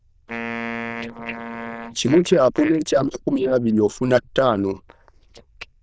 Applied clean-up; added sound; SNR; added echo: neural diffusion model UNIVERSE++.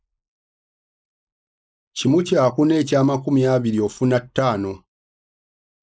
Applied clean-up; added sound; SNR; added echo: neural mask model Resemble Enhance denoiser.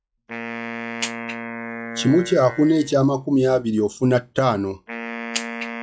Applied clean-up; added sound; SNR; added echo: classical method log-MMSE.